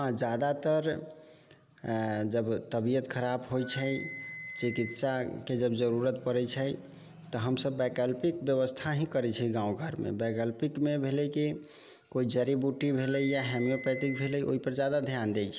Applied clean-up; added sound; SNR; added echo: none; Wind instrument, woodwind instrument; 15 dB; none.